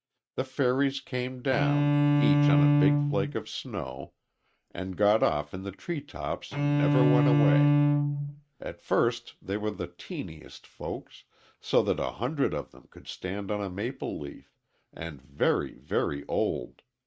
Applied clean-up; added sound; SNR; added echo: neural mask model RNNoise.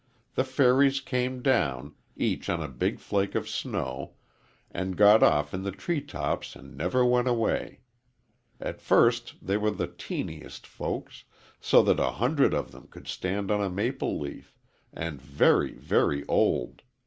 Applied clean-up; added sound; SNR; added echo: none; none; none; none.